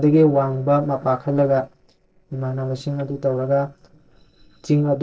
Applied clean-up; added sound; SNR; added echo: neural separator model SepFormer DNS4.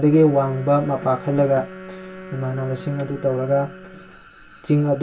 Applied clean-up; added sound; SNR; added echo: none; Wind instrument, woodwind instrument; 18 dB; reverberation time 0.1 s.